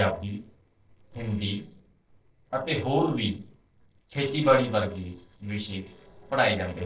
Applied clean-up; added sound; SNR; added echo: neural separator model SepFormer DNS4.